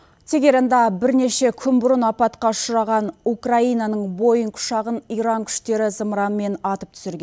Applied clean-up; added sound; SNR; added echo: none; none; none; none.